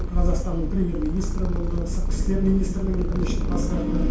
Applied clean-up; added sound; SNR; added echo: none; Purr; -2 dB; reverberation time 0.4 s.